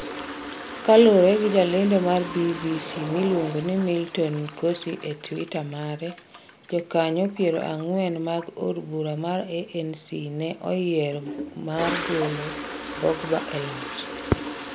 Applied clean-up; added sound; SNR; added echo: none; Toilet flush; 12 dB; none.